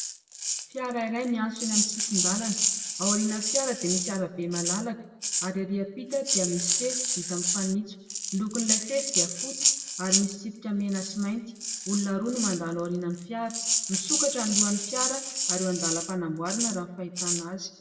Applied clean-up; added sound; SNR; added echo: none; Rattle (instrument); -1 dB; reverberation time 0.8 s.